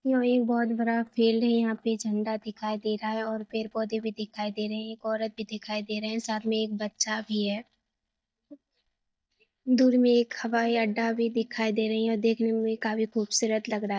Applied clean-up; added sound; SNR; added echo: neural mask model DeepFilterNet 3.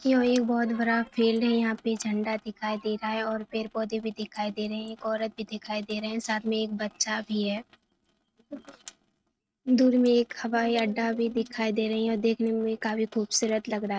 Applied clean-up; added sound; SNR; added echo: neural mask model RNNoise.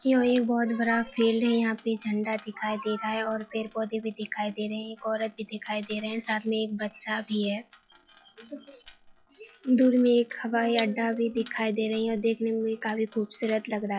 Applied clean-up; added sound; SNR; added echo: classical method log-MMSE.